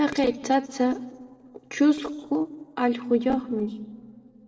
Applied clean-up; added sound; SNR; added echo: neural separator model SepFormer DNS4.